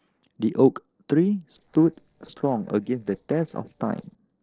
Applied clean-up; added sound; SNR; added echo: neural separator model SepFormer DNS4.